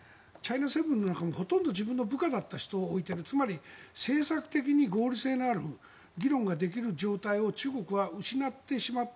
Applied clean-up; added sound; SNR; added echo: none; none; none; none.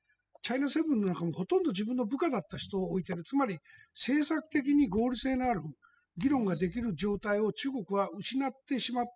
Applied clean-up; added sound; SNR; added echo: classical method spectral subtraction.